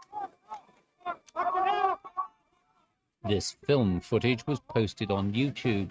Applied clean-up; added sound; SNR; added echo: neural mask model RNNoise.